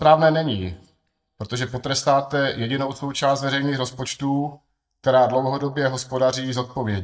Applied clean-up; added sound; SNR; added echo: neural mask model DeepFilterNet 3.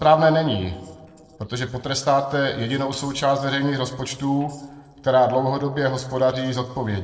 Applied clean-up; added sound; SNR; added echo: neural separator model SepFormer DNS4.